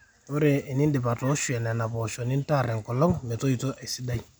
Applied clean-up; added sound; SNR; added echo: none; none; none; none.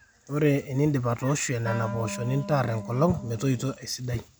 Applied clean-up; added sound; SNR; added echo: none; Wind instrument, woodwind instrument; 11 dB; none.